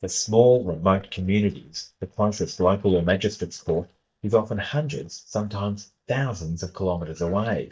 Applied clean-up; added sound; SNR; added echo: neural mask model DeepFilterNet 3.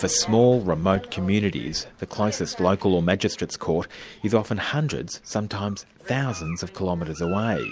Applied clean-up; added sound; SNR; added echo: none; none; none; none.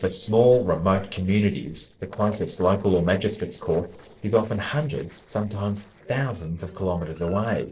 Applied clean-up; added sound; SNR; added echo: neural separator model SepFormer DNS4.